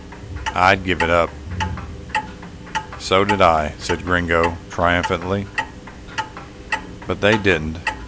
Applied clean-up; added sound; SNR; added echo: none; Clock; 7 dB; none.